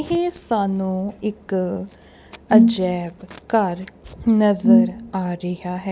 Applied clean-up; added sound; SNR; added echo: none; Brass instrument; -5 dB; none.